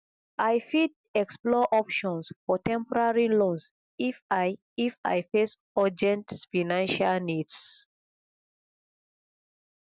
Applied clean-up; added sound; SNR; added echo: none; none; none; none.